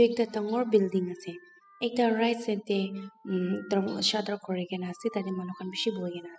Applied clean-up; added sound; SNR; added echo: classical method spectral subtraction.